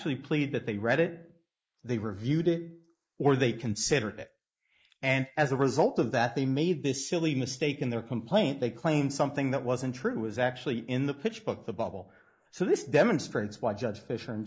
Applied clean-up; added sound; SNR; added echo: neural mask model Resemble Enhance denoiser.